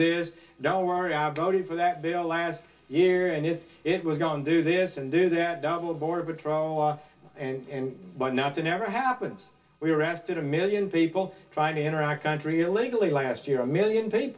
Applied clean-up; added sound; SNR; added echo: none; none; none; reverberation time 0.2 s.